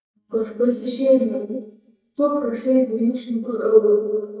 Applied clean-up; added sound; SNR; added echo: neural mask model DeepFilterNet 3.